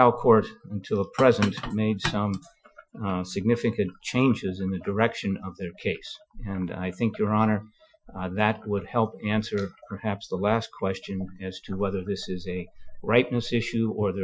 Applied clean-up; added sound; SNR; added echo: classical method Wiener filter.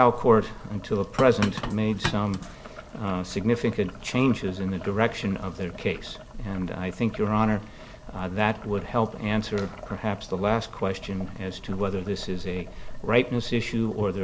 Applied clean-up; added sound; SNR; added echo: none; Boiling; 12 dB; none.